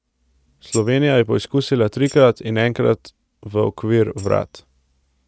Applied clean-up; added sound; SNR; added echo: neural mask model RNNoise.